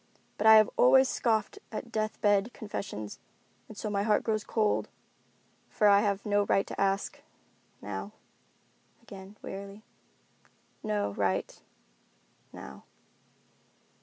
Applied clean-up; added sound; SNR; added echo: none; none; none; none.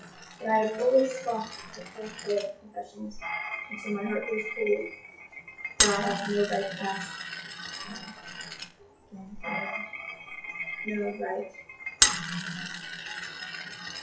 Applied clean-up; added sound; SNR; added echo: classical method WPE with log-MMSE.